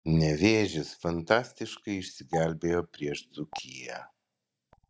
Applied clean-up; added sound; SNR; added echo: neural mask model DeepFilterNet 3.